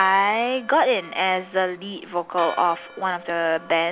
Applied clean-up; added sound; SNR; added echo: none; Church bell; 19 dB; none.